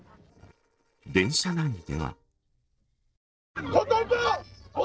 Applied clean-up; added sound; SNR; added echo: neural separator model SepFormer DNS4.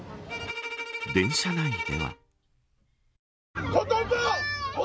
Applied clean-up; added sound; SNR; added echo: none; Bowed string instrument; 6 dB; none.